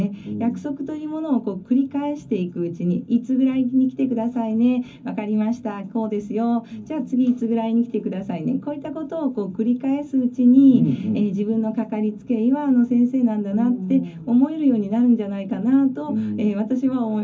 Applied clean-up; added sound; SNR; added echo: none; none; none; reverberation time 0.3 s.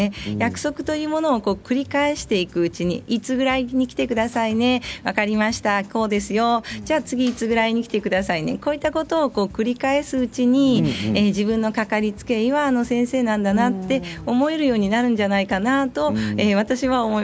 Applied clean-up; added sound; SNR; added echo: none; none; none; none.